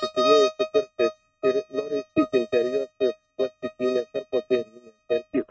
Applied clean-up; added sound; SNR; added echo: neural mask model RNNoise.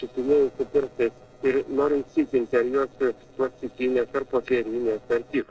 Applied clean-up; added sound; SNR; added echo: neural separator model SepFormer DNS4.